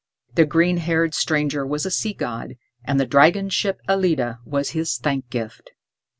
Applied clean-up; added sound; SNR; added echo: none; none; none; none.